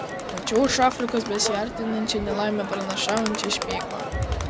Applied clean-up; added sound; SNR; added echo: none; Crowd; 5 dB; none.